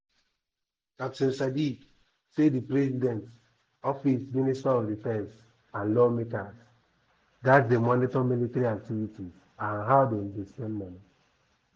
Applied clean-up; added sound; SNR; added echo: none; none; none; none.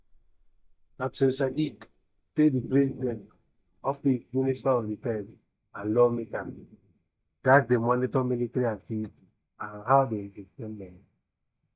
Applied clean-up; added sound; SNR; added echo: neural mask model DeepFilterNet 3.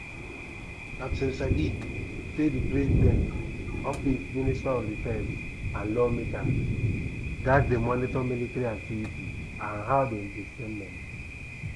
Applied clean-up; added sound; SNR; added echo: none; Thunder; 0 dB; none.